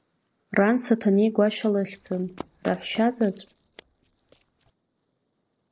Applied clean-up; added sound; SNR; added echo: neural separator model SepFormer DNS4.